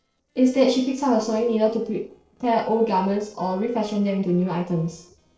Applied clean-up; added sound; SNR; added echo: neural separator model SepFormer DNS4.